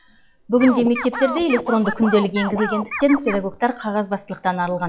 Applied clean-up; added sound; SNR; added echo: classical method log-MMSE.